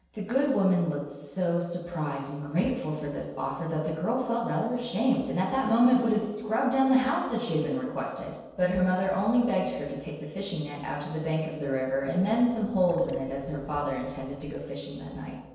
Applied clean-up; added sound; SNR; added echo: neural separator model SepFormer DNS4.